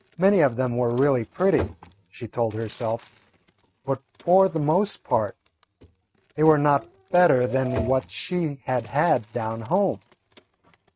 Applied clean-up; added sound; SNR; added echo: neural mask model RNNoise.